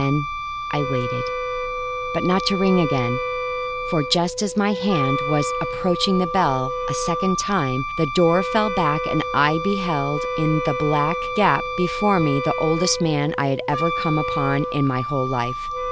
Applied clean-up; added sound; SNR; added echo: none; Wind instrument, woodwind instrument + Wind instrument, woodwind instrument; 4 dB; none.